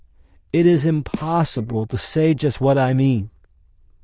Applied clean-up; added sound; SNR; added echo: neural diffusion model UNIVERSE++.